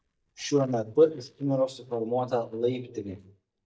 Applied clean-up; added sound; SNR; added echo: neural mask model DeepFilterNet 3.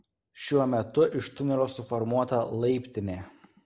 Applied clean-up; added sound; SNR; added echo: none; none; none; none.